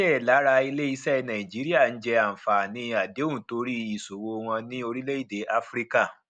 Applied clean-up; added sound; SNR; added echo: none; none; none; none.